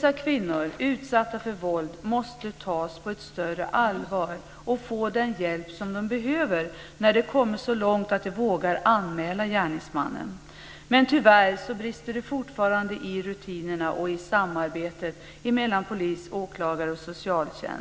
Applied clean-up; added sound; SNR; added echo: none; none; none; none.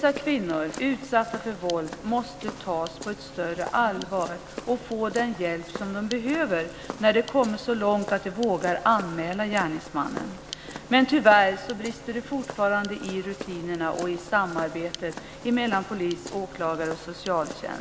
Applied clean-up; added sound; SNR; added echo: none; Walk, footsteps; 14 dB; none.